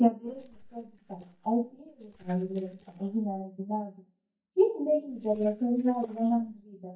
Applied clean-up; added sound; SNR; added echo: neural mask model DeepFilterNet 3.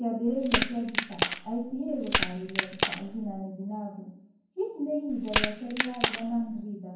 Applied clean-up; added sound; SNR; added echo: none; Crack; -2 dB; reverberation time 0.9 s.